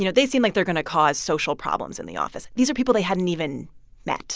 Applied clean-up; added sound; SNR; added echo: none; none; none; none.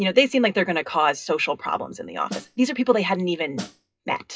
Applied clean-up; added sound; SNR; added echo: classical method WPE with log-MMSE.